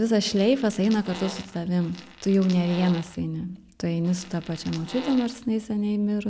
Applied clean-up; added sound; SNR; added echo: none; Fart; 16 dB; none.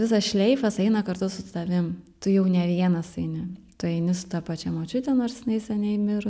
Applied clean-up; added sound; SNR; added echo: none; none; none; none.